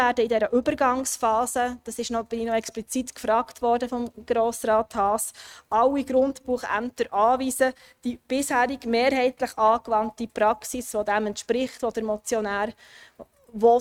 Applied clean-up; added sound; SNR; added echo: neural mask model RNNoise.